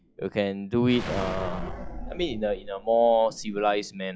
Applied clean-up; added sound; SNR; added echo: classical method log-MMSE.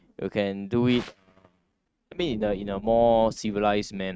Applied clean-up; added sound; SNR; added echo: neural mask model RNNoise.